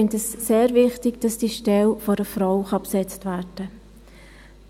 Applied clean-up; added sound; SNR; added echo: none; none; none; none.